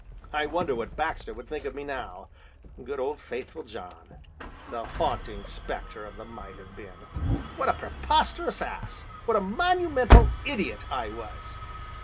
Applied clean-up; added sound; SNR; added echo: none; Engine starting; -2 dB; reverberation time 0.3 s.